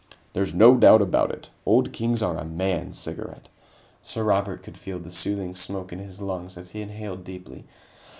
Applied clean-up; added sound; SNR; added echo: none; none; none; none.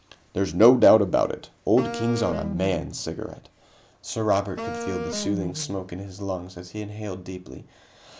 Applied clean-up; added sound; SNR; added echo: none; Wind instrument, woodwind instrument; 9 dB; none.